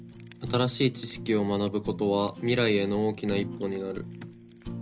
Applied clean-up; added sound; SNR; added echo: none; Fire; 12 dB; none.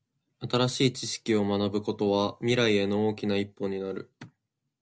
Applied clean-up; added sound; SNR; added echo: none; none; none; none.